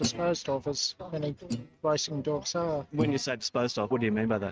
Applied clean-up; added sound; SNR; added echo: neural mask model RNNoise.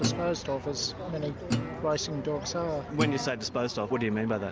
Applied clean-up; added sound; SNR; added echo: none; Guitar; 6 dB; none.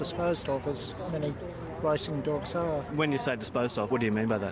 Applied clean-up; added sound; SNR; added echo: none; none; none; none.